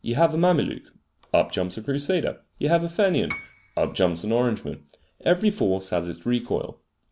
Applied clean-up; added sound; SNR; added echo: none; Piano; 17 dB; none.